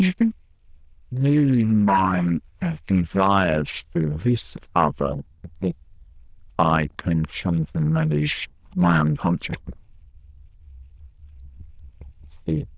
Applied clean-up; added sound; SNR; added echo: neural diffusion model UNIVERSE++.